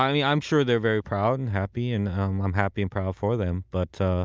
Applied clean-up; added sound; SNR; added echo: none; none; none; none.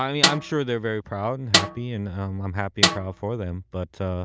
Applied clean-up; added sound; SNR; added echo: none; Snare drum; -3 dB; none.